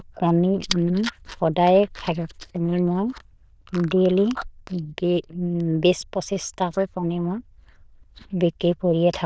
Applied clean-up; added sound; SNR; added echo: neural diffusion model UNIVERSE++.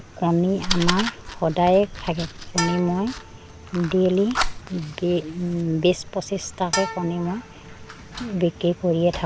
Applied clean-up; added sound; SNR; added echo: none; Fire + Bowed string instrument; 8 dB; none.